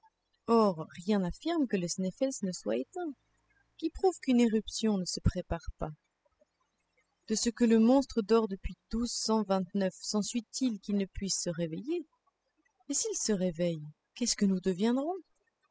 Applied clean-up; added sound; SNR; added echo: classical method spectral subtraction.